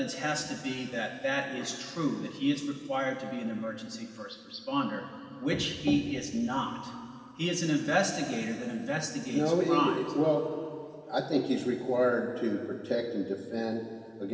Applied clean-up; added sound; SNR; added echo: none; none; none; reverberation time 2.6 s.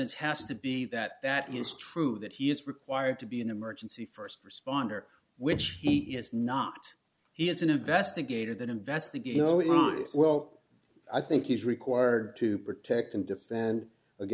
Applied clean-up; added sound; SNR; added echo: none; none; none; none.